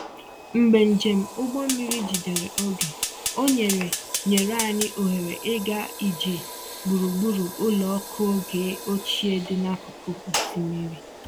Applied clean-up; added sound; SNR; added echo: none; Fire; 8 dB; none.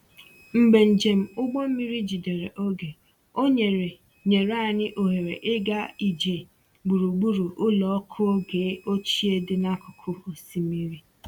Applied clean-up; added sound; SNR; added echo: none; none; none; none.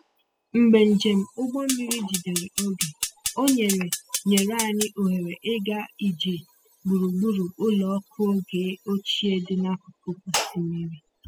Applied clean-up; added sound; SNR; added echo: classical method spectral subtraction.